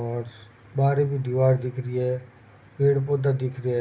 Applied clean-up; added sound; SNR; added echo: none; none; none; none.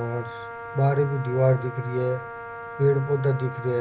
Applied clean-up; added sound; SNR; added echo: none; Wind instrument, woodwind instrument; 12 dB; none.